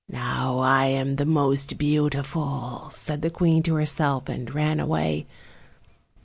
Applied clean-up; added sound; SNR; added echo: none; none; none; none.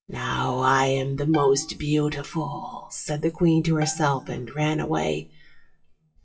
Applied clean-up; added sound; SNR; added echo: classical method WPE with log-MMSE.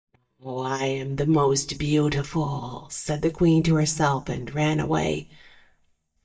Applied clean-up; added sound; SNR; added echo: neural mask model DeepFilterNet 3.